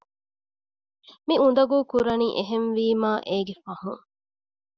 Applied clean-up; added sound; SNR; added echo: none; none; none; none.